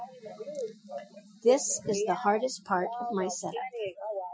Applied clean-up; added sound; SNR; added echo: classical method Wiener filter.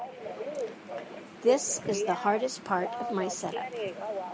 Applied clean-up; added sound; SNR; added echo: none; Telephone; 5 dB; none.